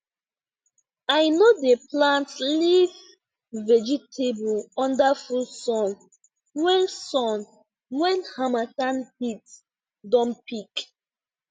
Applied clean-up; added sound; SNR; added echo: none; none; none; none.